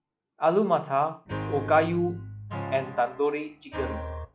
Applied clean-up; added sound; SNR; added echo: classical method log-MMSE.